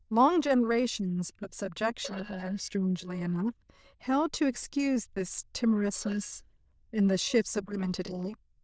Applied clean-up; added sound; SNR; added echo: neural diffusion model UNIVERSE++.